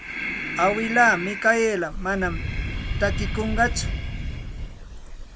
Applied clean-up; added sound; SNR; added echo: none; Breathing; 4 dB; none.